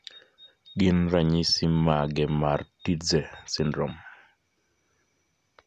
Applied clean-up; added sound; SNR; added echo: none; none; none; none.